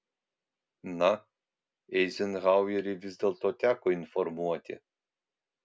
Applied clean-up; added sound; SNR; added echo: none; none; none; none.